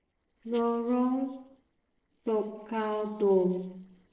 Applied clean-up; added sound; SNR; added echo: neural separator model SepFormer DNS4.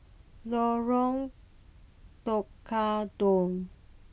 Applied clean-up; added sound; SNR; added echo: none; none; none; none.